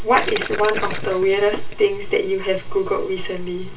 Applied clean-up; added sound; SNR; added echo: none; Gurgling; 11 dB; reverberation time 0.2 s.